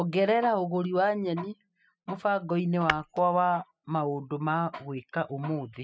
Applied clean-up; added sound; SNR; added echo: classical method spectral subtraction.